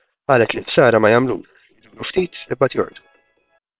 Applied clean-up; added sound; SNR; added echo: neural separator model SepFormer WHAM!.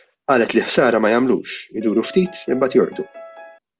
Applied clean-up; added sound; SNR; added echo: none; Piano; 19 dB; none.